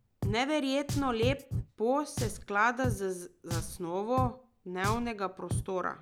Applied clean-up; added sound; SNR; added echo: none; Drum; 5 dB; none.